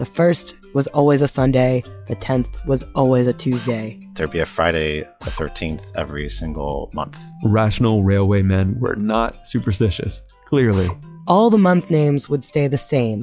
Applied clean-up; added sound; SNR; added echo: classical method log-MMSE.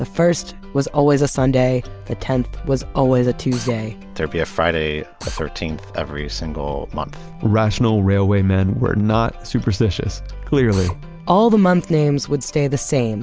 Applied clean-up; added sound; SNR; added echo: none; Drill; 19 dB; none.